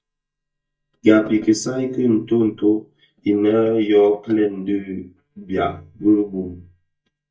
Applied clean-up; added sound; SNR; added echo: neural mask model DeepFilterNet 3.